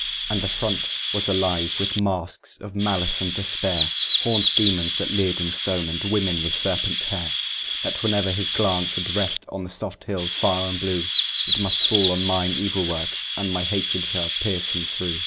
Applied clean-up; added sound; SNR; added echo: none; Chirp, tweet; -3 dB; none.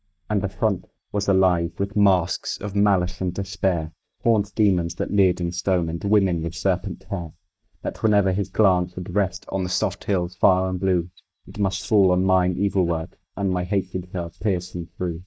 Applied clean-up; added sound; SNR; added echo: neural mask model DeepFilterNet 3.